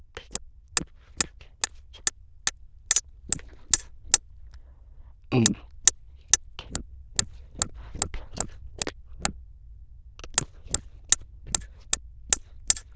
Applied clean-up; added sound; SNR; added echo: neural diffusion model UNIVERSE++.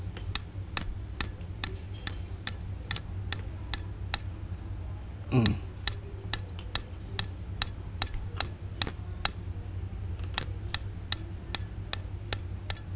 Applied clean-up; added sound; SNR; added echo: none; Hammer; -5 dB; none.